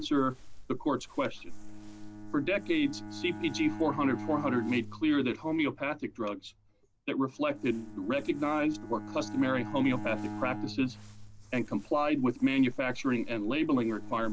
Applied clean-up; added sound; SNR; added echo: none; Crumpling, crinkling + Bowed string instrument; 10 dB; none.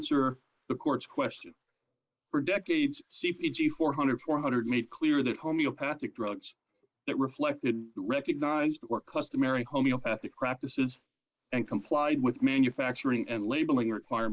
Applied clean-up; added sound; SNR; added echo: neural mask model Resemble Enhance denoiser.